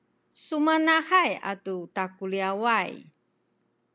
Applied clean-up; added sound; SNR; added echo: none; none; none; none.